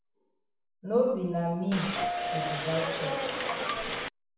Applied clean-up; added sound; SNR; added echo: none; Subway, metro, underground / Doorbell; -1 dB; reverberation time 0.7 s.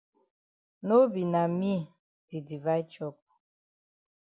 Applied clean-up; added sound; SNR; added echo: none; none; none; none.